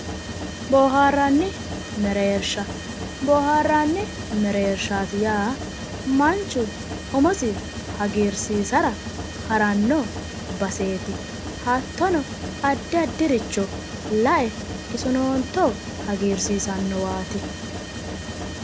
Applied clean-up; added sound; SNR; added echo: none; Mechanisms; 8 dB; none.